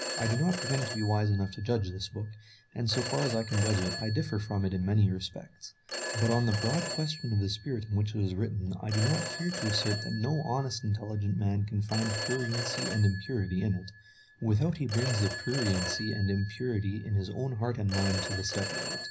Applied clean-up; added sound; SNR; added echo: none; Telephone; 9 dB; reverberation time 0.5 s.